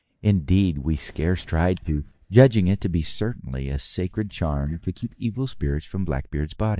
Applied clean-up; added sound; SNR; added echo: neural mask model DeepFilterNet 3.